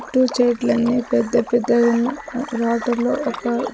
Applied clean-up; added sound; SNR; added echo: none; Liquid; 16 dB; none.